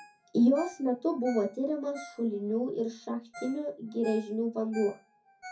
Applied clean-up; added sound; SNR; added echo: none; Ringtone; 19 dB; reverberation time 0.3 s.